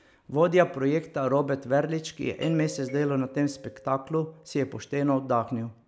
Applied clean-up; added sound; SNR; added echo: none; Doorbell; 17 dB; none.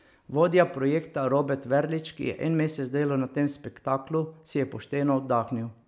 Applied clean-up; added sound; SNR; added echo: none; none; none; none.